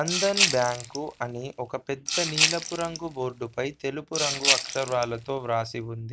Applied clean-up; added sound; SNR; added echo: none; Rattle (instrument); 0 dB; none.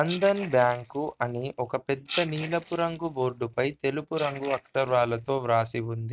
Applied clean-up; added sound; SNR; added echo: neural mask model RNNoise.